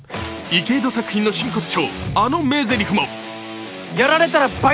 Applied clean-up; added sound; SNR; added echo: none; none; none; none.